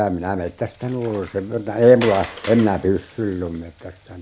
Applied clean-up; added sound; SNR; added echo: none; Water; 17 dB; none.